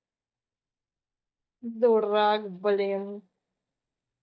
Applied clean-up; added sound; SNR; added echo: neural mask model DeepFilterNet 3.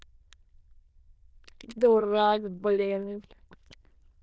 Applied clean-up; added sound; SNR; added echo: neural diffusion model UNIVERSE++.